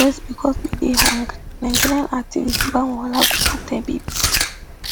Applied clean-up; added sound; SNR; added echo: none; Chewing, mastication; 0 dB; none.